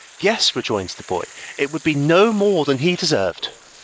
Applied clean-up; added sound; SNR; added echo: neural mask model Resemble Enhance denoiser.